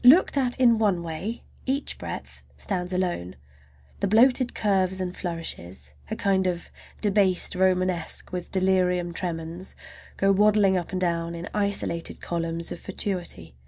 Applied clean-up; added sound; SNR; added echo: none; none; none; none.